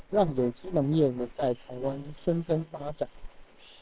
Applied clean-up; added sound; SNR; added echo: neural separator model SepFormer WHAMR!.